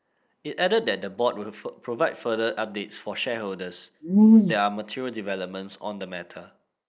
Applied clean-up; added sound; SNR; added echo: neural mask model Resemble Enhance denoiser.